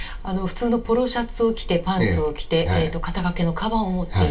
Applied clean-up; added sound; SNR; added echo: none; none; none; reverberation time 0.2 s.